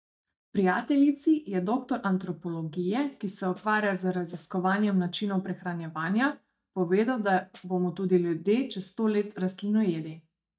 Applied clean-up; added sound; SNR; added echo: neural mask model DeepFilterNet 3.